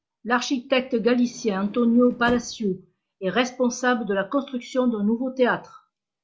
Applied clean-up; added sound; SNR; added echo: none; Sliding door; 18 dB; none.